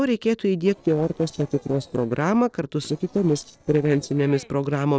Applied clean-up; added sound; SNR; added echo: neural separator model SepFormer DNS4.